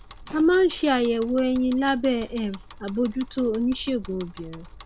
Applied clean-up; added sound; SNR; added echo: none; Bicycle; 18 dB; none.